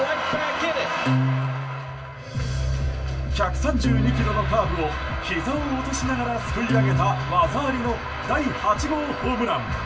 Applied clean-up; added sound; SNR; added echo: none; Acoustic guitar; 4 dB; reverberation time 0.2 s.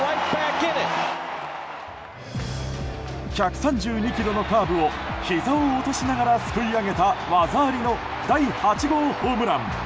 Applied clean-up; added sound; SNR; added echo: none; none; none; none.